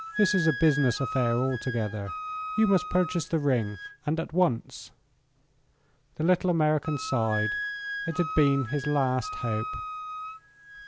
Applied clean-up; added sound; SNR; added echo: none; Wind instrument, woodwind instrument; 9 dB; none.